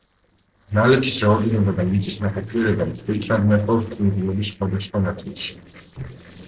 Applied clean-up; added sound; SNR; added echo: neural separator model SepFormer DNS4.